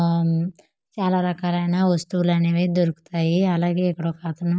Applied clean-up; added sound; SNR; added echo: none; none; none; none.